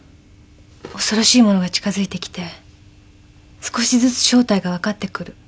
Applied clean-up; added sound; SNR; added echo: none; none; none; none.